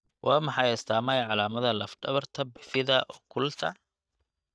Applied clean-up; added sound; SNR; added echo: neural mask model DeepFilterNet 3.